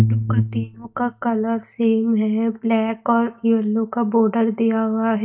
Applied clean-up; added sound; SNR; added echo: neural mask model DeepFilterNet 3.